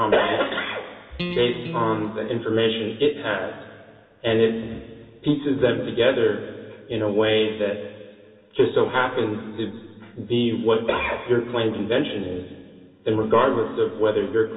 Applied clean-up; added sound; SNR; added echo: none; Electric guitar; 7 dB; reverberation time 1.8 s.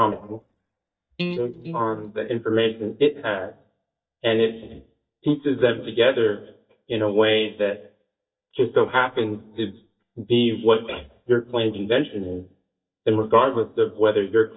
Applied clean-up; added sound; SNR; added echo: neural mask model DeepFilterNet 3.